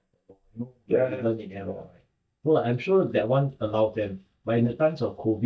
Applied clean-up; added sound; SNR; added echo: neural mask model DeepFilterNet 3.